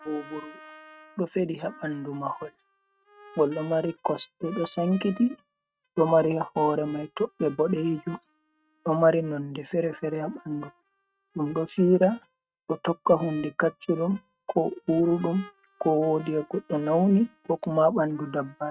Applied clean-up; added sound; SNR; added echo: neural mask model RNNoise.